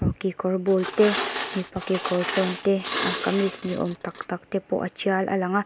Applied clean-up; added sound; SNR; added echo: none; Glass; 7 dB; none.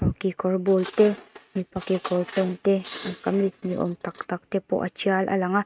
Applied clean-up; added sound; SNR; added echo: neural mask model RNNoise.